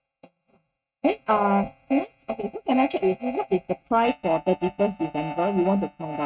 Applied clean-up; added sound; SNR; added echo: neural mask model RNNoise.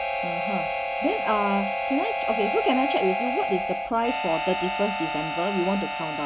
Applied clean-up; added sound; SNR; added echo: none; Harmonica; 1 dB; none.